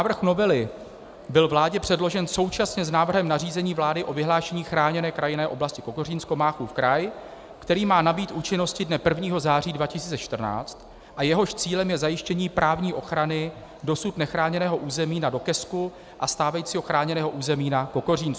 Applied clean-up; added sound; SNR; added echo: none; none; none; none.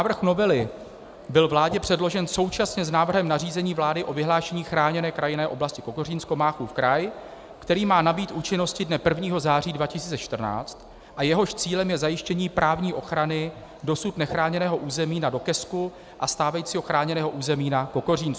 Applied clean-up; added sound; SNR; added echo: none; Whoosh, swoosh, swish; 12 dB; none.